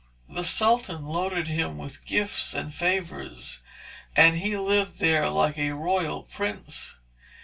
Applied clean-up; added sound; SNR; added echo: none; none; none; reverberation time 0.2 s.